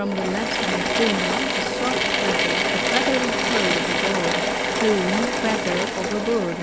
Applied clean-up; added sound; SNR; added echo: none; Drill / Mechanisms; -4 dB; none.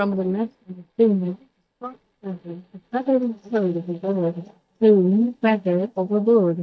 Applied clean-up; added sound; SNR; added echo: neural mask model DeepFilterNet 3.